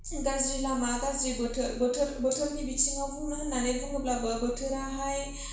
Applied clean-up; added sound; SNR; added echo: none; Growling; 10 dB; reverberation time 0.7 s.